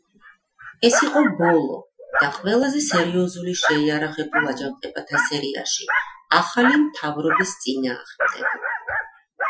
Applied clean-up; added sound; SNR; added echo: classical method Wiener filter.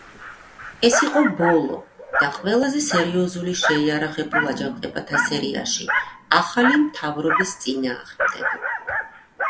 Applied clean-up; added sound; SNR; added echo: none; Dog; 3 dB; none.